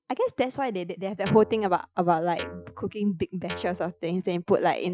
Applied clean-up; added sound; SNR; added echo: classical method Wiener filter.